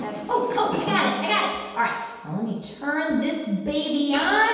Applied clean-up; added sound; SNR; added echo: none; Snare drum; 13 dB; reverberation time 1.2 s.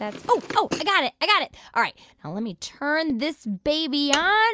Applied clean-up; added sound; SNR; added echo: none; none; none; none.